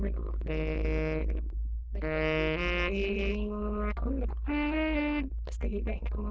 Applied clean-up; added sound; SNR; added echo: neural diffusion model UNIVERSE++.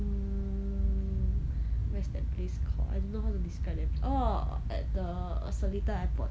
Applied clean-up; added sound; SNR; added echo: none; none; none; none.